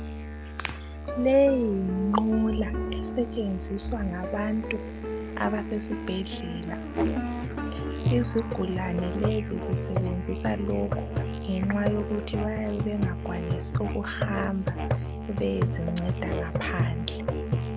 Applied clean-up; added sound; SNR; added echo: none; Musical instrument; 1 dB; none.